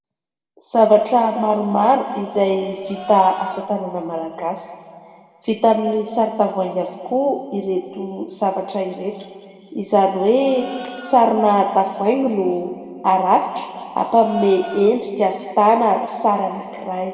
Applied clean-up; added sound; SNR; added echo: none; Livestock, farm animals, working animals; 18 dB; reverberation time 2.1 s.